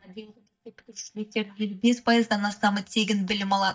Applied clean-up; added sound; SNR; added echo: neural mask model DeepFilterNet 3.